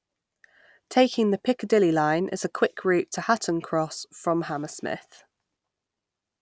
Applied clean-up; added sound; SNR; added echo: none; none; none; none.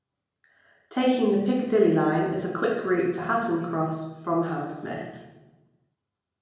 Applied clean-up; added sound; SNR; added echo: none; none; none; reverberation time 0.8 s.